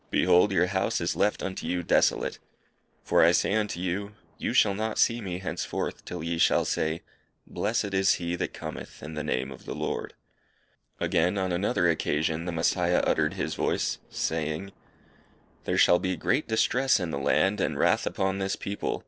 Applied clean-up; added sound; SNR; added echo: neural separator model SepFormer DNS4.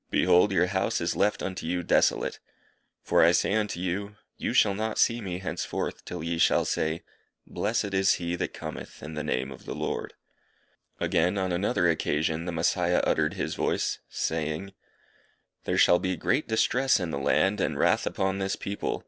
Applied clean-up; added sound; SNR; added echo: none; none; none; none.